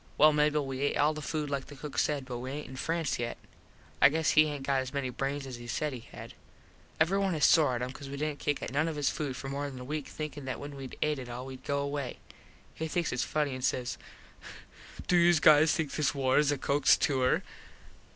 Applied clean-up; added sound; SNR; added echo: none; none; none; none.